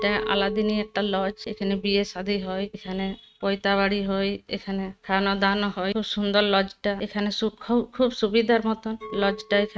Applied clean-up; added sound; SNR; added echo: neural mask model RNNoise.